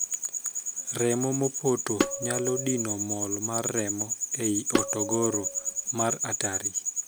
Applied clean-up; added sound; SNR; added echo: none; Tabla; 4 dB; none.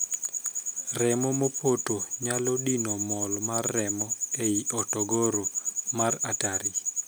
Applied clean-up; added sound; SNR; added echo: none; none; none; none.